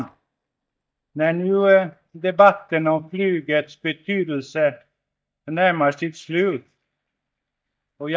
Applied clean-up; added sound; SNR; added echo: neural mask model DeepFilterNet 3.